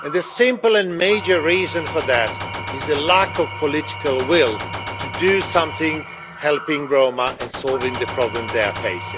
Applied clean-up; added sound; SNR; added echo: none; Engine / Tools + Gunshot, gunfire; 9 dB; none.